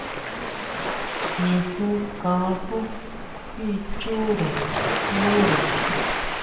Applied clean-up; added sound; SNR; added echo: none; Waves, surf; 0 dB; reverberation time 1.0 s.